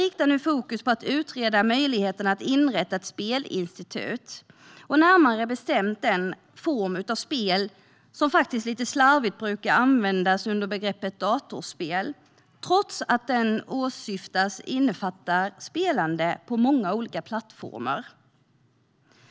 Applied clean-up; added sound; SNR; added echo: none; none; none; none.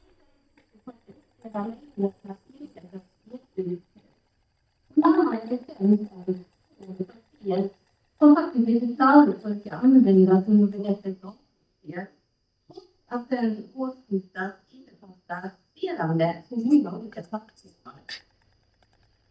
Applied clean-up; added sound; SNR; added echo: neural mask model DeepFilterNet 3.